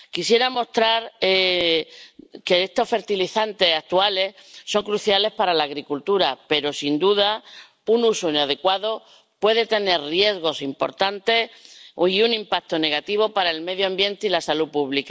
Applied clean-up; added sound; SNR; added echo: none; none; none; none.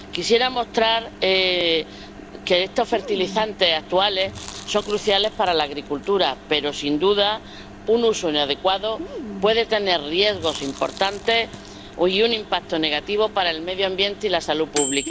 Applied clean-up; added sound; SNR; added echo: none; Chewing, mastication + Microwave oven; 14 dB; none.